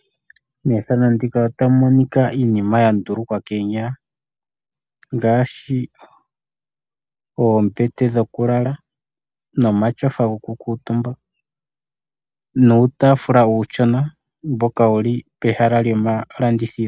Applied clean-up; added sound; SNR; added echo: none; none; none; none.